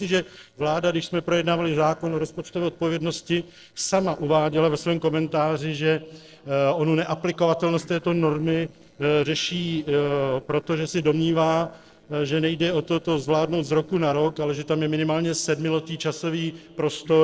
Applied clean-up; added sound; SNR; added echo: neural separator model SepFormer DNS4.